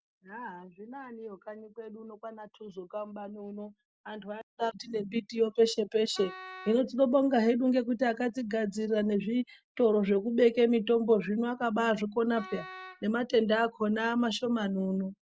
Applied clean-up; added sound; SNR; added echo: none; Wind instrument, woodwind instrument; 17 dB; none.